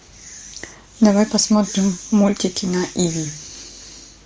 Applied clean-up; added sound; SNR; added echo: none; none; none; none.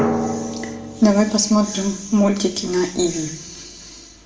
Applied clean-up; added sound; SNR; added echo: none; Drum; 8 dB; reverberation time 0.7 s.